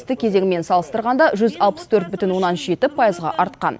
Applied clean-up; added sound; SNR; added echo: none; none; none; none.